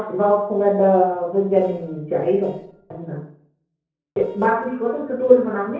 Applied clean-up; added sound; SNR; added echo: neural separator model SepFormer DNS4.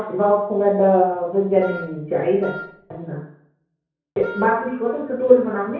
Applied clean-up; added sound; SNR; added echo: none; Wind instrument, woodwind instrument; 16 dB; reverberation time 0.6 s.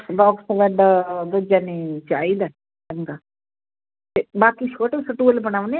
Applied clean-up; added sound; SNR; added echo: none; none; none; none.